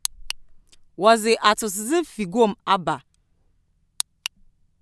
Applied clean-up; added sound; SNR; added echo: none; none; none; none.